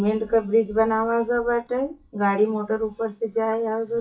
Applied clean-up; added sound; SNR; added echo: classical method WPE with log-MMSE.